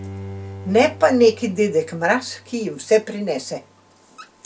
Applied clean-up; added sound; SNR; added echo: none; Bowed string instrument; 18 dB; none.